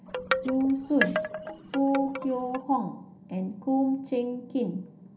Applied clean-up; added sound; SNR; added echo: none; Wind chime; 4 dB; reverberation time 0.3 s.